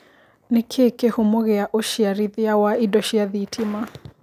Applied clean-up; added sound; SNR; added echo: none; none; none; none.